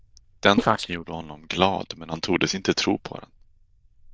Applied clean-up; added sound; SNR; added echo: neural diffusion model UNIVERSE++.